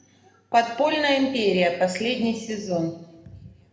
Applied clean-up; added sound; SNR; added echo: none; none; none; reverberation time 0.9 s.